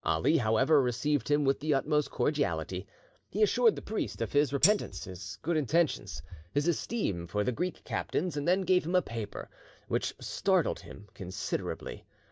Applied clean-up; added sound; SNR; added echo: neural mask model DeepFilterNet 3.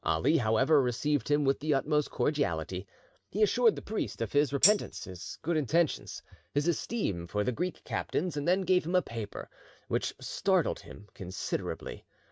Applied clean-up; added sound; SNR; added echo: neural mask model RNNoise.